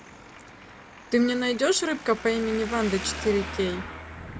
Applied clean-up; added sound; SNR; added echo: none; Traffic noise, roadway noise; 11 dB; none.